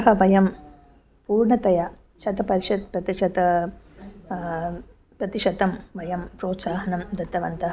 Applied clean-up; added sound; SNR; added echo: none; none; none; none.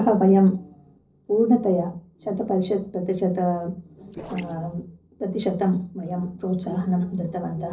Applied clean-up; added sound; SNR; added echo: neural separator model SepFormer DNS4.